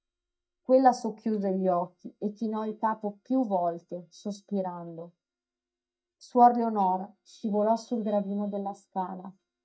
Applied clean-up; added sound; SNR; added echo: neural mask model DeepFilterNet 3.